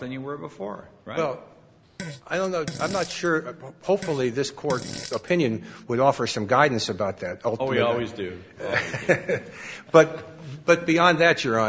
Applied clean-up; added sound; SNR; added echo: none; Fart; 13 dB; none.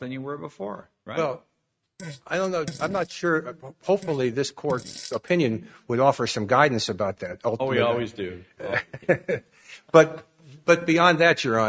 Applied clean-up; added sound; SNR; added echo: neural mask model RNNoise.